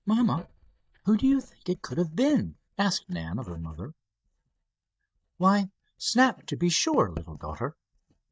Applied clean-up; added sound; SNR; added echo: neural mask model DeepFilterNet 3.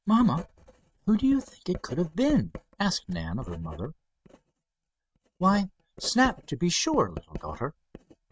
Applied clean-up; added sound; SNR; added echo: neural mask model RNNoise.